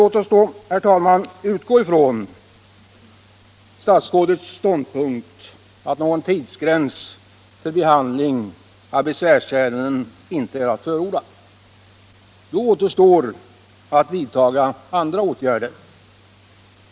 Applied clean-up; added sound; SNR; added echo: none; none; none; none.